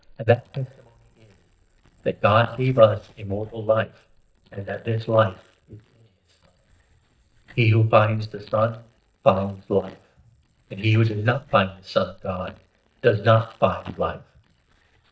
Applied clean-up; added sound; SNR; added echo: neural mask model DeepFilterNet 3.